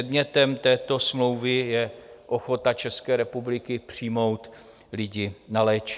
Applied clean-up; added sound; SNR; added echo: none; none; none; none.